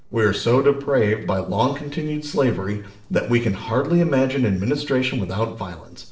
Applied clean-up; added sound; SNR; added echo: neural separator model SepFormer DNS4.